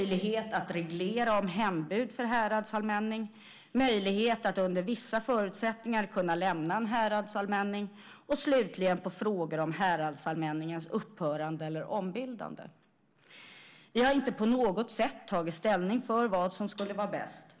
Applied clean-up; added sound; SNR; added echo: none; none; none; none.